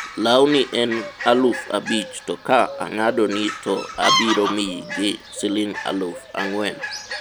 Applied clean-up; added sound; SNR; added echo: none; Fowl; 7 dB; none.